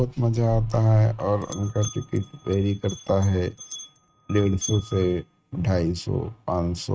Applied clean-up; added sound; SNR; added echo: neural mask model RNNoise.